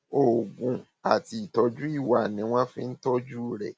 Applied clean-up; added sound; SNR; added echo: none; none; none; none.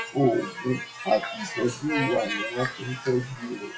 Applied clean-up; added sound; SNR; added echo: classical method WPE with log-MMSE.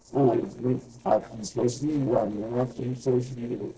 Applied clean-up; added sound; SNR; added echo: neural separator model SepFormer DNS4.